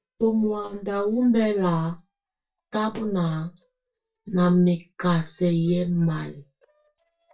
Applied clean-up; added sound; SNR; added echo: neural mask model DeepFilterNet 3.